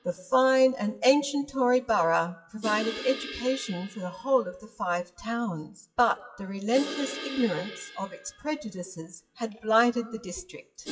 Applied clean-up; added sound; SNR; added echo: classical method WPE with log-MMSE.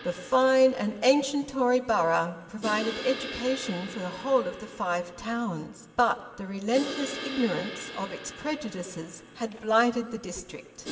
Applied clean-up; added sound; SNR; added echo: none; Crash cymbal; 14 dB; reverberation time 2.1 s.